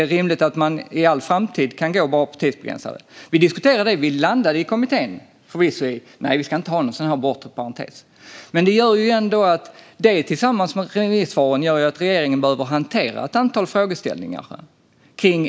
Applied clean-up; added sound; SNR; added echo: none; none; none; none.